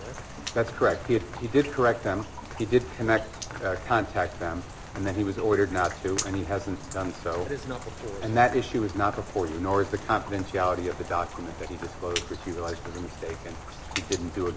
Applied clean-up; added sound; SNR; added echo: none; Rain; 10 dB; none.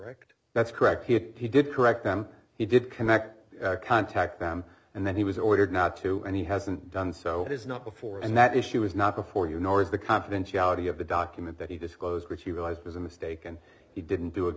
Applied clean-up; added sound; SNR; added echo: none; none; none; none.